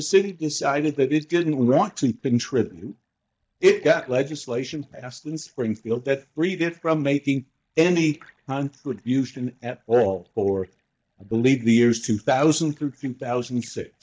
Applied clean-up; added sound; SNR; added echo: neural mask model DeepFilterNet 3.